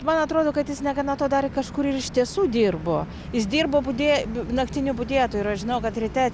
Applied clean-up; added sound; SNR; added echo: none; none; none; none.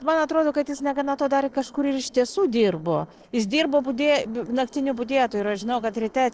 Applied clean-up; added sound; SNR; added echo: neural separator model SepFormer DNS4.